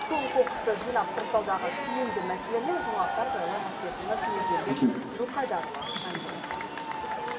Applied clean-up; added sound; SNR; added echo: none; Crowd / Cheering; 0 dB; reverberation time 0.8 s.